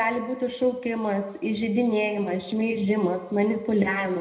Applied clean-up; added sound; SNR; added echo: none; none; none; reverberation time 0.7 s.